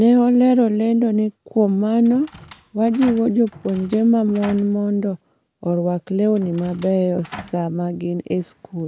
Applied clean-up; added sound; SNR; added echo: none; Door; 20 dB; none.